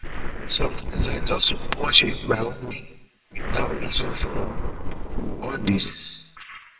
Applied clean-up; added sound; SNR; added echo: neural separator model SepFormer WHAMR!.